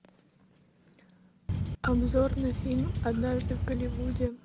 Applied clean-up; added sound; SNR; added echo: none; Boat, Water vehicle; -1 dB; none.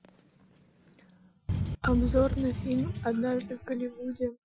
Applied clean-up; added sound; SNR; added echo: classical method Wiener filter.